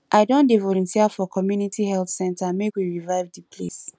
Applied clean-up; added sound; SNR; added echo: none; none; none; none.